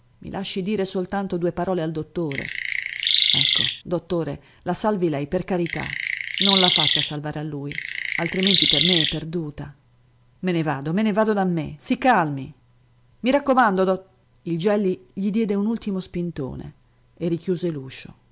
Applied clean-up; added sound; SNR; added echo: none; Chirp, tweet; -3 dB; none.